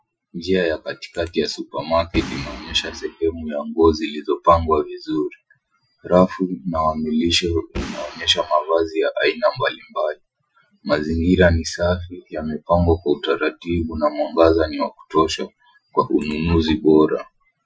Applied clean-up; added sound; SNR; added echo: classical method Wiener filter.